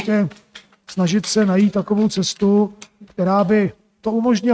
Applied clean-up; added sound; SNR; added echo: neural mask model RNNoise.